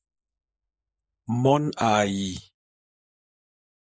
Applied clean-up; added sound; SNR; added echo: neural mask model Resemble Enhance denoiser.